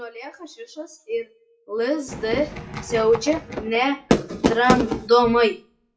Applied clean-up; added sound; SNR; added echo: classical method WPE with log-MMSE.